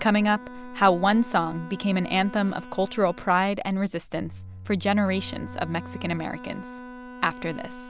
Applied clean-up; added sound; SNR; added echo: none; Bowed string instrument + Bowed string instrument; 15 dB; none.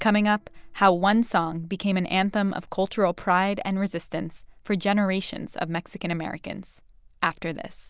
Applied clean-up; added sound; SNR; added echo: none; none; none; none.